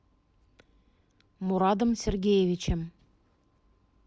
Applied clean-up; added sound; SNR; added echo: none; none; none; none.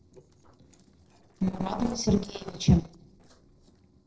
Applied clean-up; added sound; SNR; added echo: neural separator model SepFormer DNS4.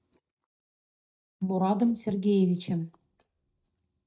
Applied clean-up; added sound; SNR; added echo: neural mask model DeepFilterNet 3.